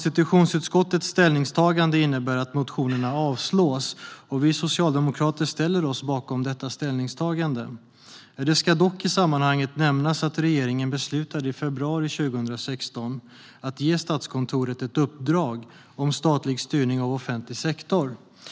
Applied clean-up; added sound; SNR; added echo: none; none; none; none.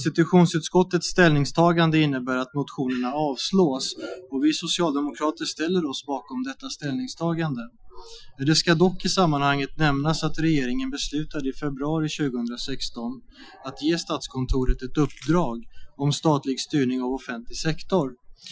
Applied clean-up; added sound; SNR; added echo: classical method Wiener filter.